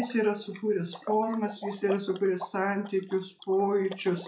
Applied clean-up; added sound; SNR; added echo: classical method log-MMSE.